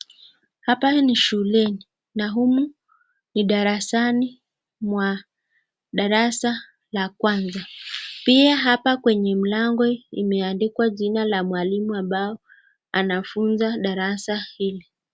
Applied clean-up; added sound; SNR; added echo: none; none; none; none.